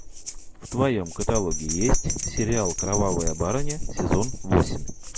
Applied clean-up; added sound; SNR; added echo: none; Bell + Rattle (instrument); 3 dB; none.